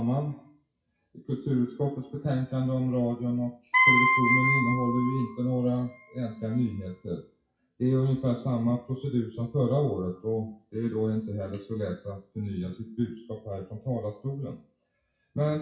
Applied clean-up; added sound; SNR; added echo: classical method WPE with log-MMSE.